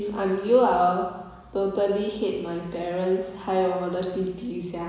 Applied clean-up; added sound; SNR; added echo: none; none; none; reverberation time 1.0 s.